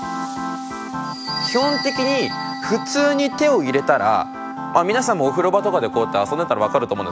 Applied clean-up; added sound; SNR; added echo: none; Wind instrument, woodwind instrument; 12 dB; none.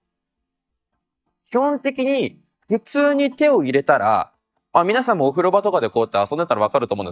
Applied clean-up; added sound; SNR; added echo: neural mask model DeepFilterNet 3.